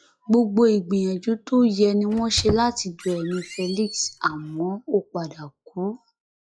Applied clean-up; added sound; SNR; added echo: classical method log-MMSE.